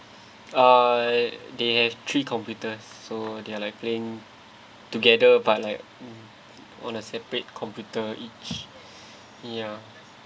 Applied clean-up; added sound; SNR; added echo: none; none; none; none.